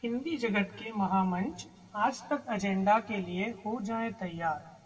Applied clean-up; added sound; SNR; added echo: none; none; none; reverberation time 1.0 s.